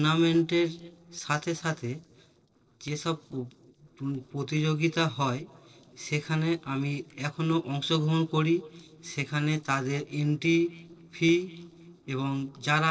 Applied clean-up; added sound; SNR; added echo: neural separator model SepFormer DNS4.